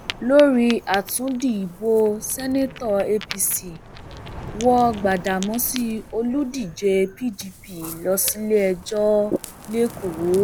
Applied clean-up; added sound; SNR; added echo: none; Ocean; 14 dB; none.